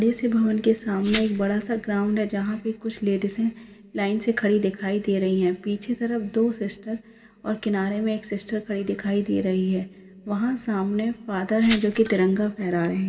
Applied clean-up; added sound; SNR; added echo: none; Glass; 8 dB; reverberation time 2.9 s.